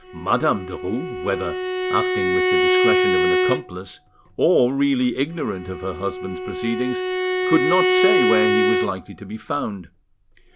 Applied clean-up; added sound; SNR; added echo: none; Bowed string instrument; -2 dB; none.